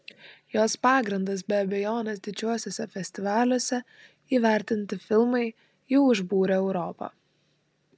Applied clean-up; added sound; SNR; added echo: none; none; none; none.